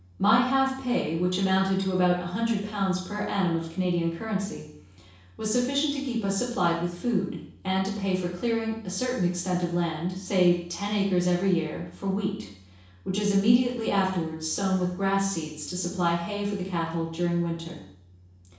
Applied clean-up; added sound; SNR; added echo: none; none; none; reverberation time 0.7 s.